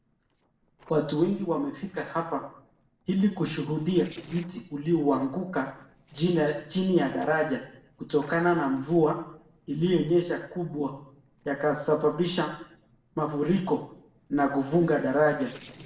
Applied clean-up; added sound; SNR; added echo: neural separator model SepFormer DNS4.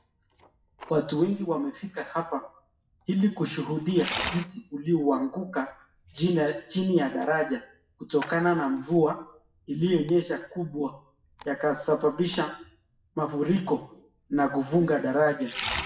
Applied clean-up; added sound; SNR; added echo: classical method WPE with log-MMSE.